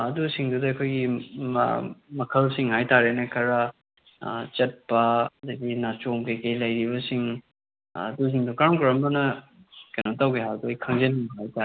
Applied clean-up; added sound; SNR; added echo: none; none; none; none.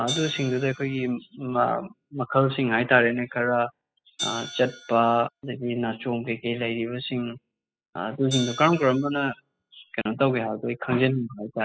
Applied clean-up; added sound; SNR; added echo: classical method spectral subtraction.